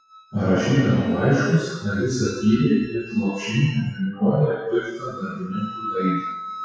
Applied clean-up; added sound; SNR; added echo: classical method WPE with log-MMSE.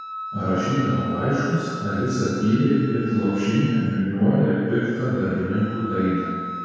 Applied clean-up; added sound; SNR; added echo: none; Wind instrument, woodwind instrument; 13 dB; reverberation time 2.0 s.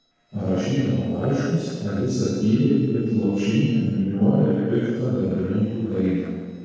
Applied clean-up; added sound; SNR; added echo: neural separator model SepFormer DNS4.